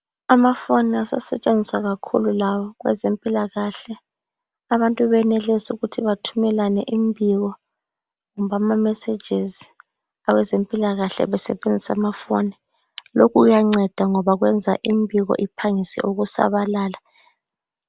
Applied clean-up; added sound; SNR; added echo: none; none; none; none.